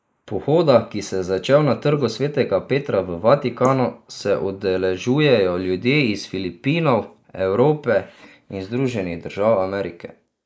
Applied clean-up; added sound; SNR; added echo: neural mask model Resemble Enhance denoiser.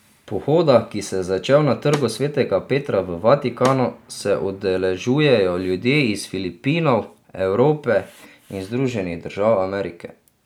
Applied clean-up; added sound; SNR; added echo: none; Snare drum; 17 dB; none.